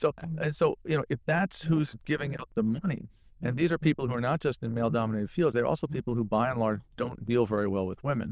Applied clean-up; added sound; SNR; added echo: neural diffusion model UNIVERSE++.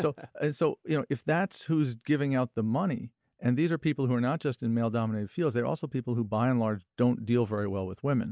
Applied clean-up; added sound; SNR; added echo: none; none; none; none.